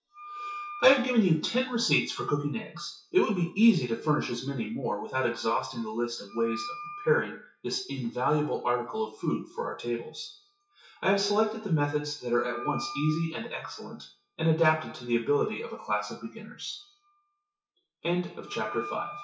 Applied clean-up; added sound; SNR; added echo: classical method WPE with log-MMSE.